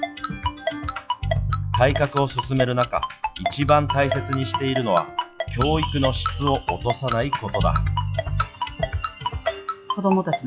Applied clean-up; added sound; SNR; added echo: classical method log-MMSE.